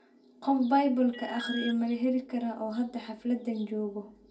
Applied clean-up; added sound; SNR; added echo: none; Alarm; 12 dB; reverberation time 0.2 s.